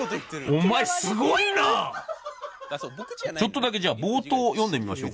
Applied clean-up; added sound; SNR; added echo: none; none; none; none.